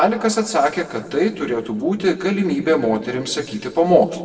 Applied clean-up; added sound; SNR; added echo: neural separator model SepFormer DNS4.